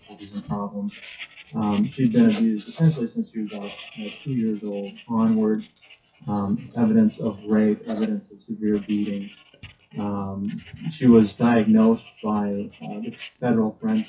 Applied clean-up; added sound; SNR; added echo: classical method WPE with log-MMSE.